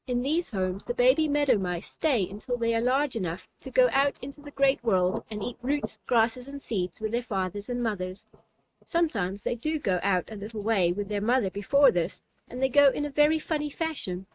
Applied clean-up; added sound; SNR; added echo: neural mask model RNNoise.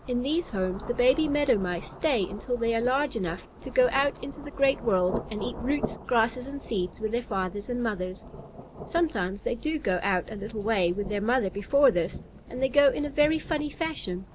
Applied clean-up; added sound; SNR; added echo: none; Rain / Thunderstorm; 14 dB; none.